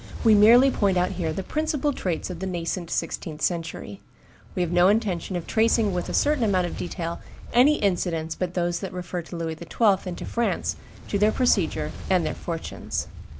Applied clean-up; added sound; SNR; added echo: none; Fire; 11 dB; none.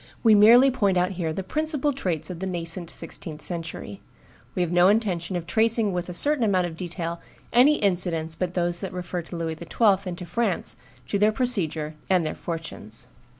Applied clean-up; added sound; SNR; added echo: none; none; none; none.